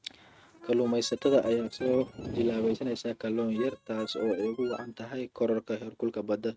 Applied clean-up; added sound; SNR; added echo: neural mask model RNNoise.